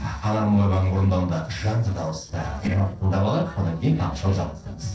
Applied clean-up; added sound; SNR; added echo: neural separator model SepFormer DNS4.